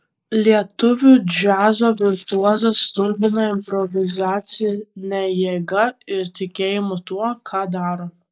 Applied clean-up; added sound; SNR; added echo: neural mask model Resemble Enhance denoiser.